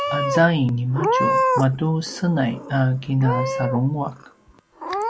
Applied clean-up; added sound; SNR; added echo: none; Meow / Purr; 3 dB; none.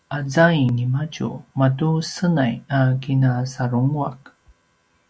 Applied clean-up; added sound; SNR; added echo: none; none; none; none.